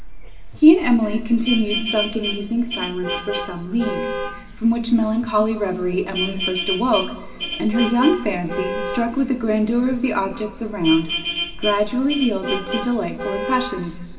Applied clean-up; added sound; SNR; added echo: none; Vehicle horn, car horn, honking; 8 dB; reverberation time 2.1 s.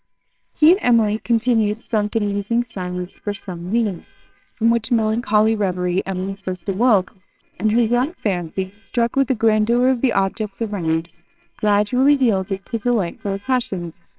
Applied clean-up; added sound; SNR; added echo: neural separator model SepFormer WHAMR!.